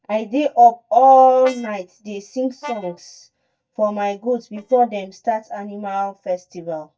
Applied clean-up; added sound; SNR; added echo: neural mask model DeepFilterNet 3.